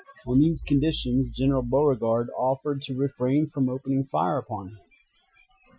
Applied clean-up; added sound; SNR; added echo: classical method Wiener filter.